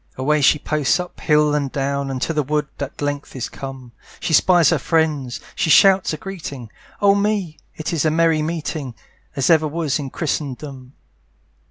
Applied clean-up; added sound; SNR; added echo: none; none; none; none.